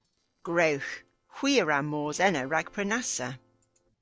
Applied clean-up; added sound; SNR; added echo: neural separator model SepFormer DNS4.